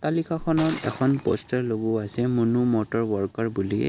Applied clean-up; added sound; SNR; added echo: none; Shatter; 20 dB; none.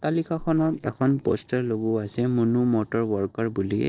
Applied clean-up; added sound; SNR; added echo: neural separator model SepFormer DNS4.